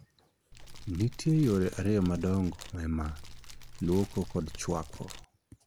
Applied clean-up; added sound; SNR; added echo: none; Fire; 13 dB; none.